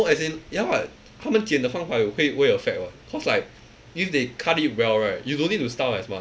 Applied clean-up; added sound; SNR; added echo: none; none; none; none.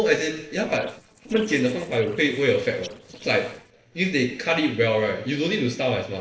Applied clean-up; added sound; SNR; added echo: neural separator model SepFormer DNS4.